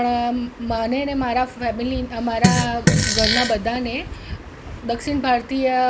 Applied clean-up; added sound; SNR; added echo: none; Fart; -1 dB; none.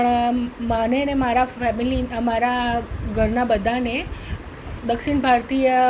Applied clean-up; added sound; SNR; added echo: none; none; none; none.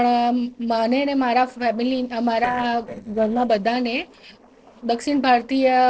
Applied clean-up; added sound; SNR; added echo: neural separator model SepFormer DNS4.